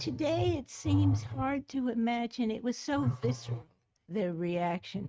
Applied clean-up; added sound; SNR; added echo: neural mask model RNNoise.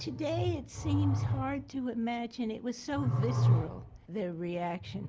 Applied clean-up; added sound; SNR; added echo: none; Growling; -2 dB; none.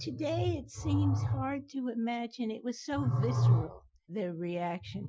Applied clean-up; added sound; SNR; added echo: classical method Wiener filter.